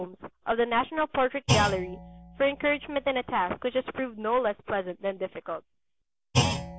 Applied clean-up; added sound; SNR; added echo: none; Thump, thud; 5 dB; none.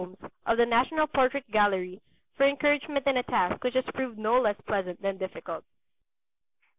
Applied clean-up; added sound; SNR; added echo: none; none; none; none.